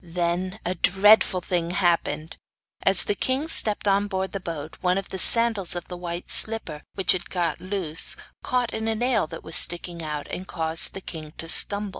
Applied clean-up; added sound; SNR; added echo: none; none; none; none.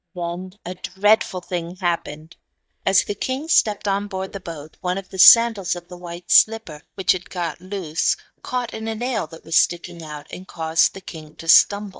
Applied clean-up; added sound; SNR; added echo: neural mask model DeepFilterNet 3.